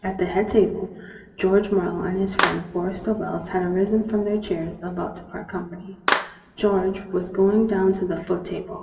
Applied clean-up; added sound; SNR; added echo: none; Clapping; 4 dB; reverberation time 1.5 s.